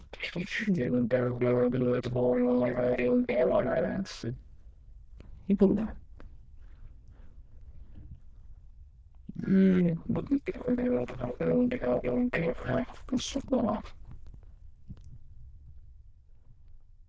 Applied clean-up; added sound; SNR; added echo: neural diffusion model UNIVERSE++.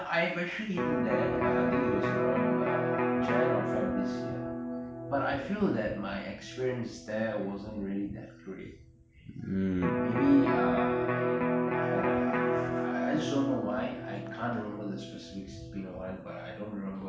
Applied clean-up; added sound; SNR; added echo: none; Electric guitar; -1 dB; none.